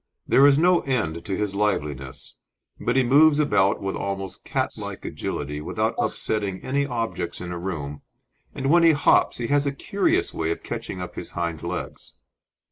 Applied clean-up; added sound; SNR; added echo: neural mask model Resemble Enhance denoiser.